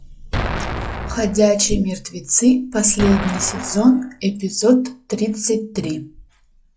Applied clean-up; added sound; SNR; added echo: classical method log-MMSE.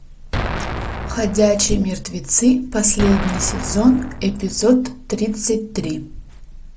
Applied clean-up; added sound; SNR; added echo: none; Explosion; 8 dB; none.